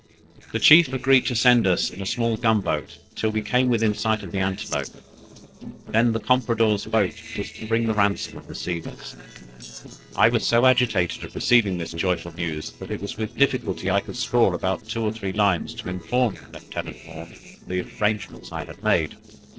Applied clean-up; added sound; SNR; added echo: neural separator model SepFormer DNS4.